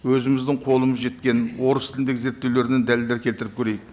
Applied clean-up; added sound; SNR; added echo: none; none; none; none.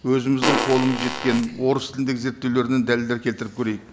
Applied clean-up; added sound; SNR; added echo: none; Fart; 3 dB; none.